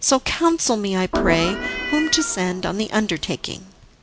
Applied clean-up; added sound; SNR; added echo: none; Organ + Meow; 6 dB; none.